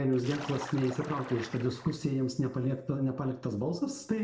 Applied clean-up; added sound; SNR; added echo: none; Splash, splatter; 13 dB; reverberation time 0.8 s.